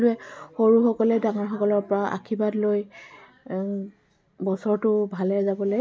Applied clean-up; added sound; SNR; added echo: none; none; none; none.